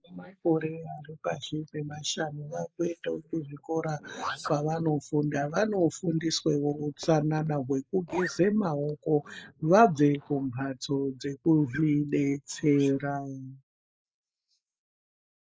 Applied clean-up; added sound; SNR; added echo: neural mask model Resemble Enhance denoiser.